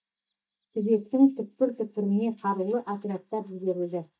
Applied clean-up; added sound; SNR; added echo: neural mask model DeepFilterNet 3.